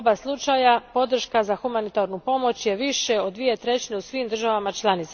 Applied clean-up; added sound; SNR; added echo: none; none; none; none.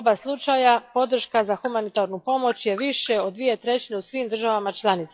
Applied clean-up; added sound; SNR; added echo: classical method log-MMSE.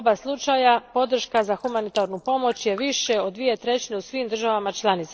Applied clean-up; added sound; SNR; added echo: neural separator model SepFormer DNS4.